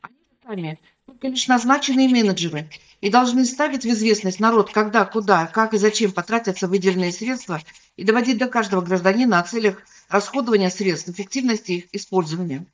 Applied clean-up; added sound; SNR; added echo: neural mask model DeepFilterNet 3.